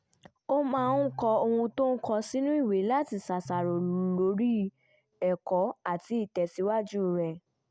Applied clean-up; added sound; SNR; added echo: none; Piano; 18 dB; none.